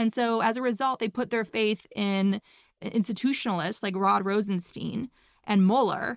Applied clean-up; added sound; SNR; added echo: neural mask model Resemble Enhance denoiser.